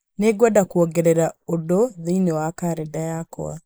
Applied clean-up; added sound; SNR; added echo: neural mask model Resemble Enhance denoiser.